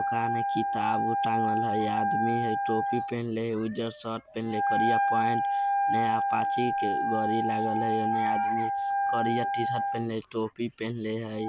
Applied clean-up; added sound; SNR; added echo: none; Wind instrument, woodwind instrument; -3 dB; none.